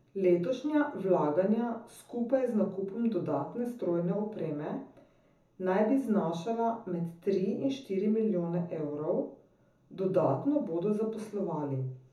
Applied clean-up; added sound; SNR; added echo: none; none; none; reverberation time 0.6 s.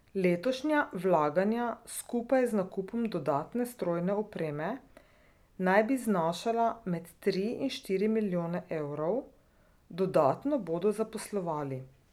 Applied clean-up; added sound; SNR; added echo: none; none; none; none.